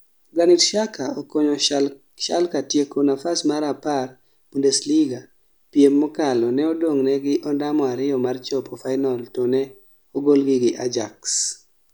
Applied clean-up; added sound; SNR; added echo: none; none; none; none.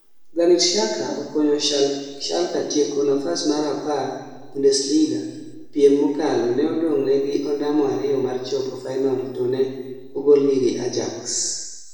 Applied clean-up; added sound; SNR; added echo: none; none; none; reverberation time 1.2 s.